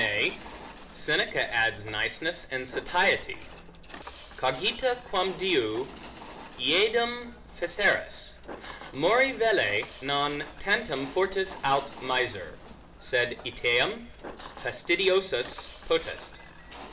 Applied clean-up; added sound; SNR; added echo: none; Walk, footsteps; 16 dB; reverberation time 1.1 s.